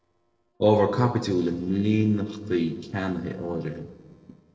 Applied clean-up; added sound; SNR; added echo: neural separator model SepFormer DNS4.